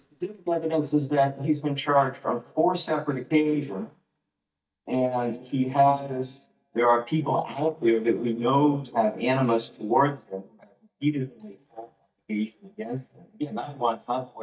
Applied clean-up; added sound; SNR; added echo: neural mask model DeepFilterNet 3.